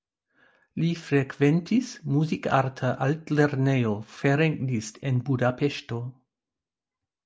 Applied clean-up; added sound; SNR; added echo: none; none; none; none.